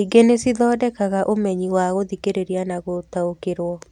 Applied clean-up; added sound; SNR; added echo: none; none; none; none.